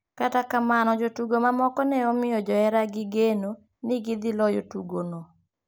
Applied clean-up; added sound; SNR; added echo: none; none; none; none.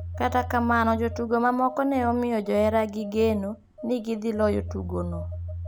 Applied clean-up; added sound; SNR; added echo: none; Telephone; 10 dB; none.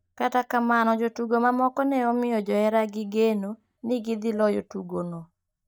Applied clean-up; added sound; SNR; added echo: neural mask model DeepFilterNet 3.